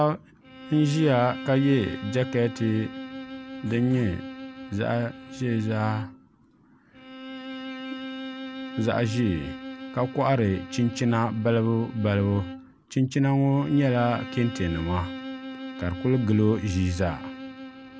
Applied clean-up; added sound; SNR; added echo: none; Bowed string instrument; 12 dB; none.